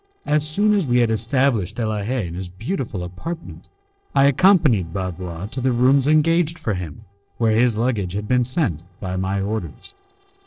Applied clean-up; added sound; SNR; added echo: neural separator model SepFormer DNS4.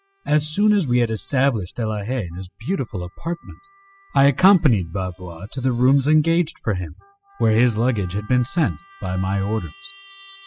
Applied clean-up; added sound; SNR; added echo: classical method spectral subtraction.